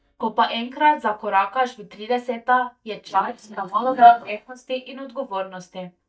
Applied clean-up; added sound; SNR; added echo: neural mask model DeepFilterNet 3.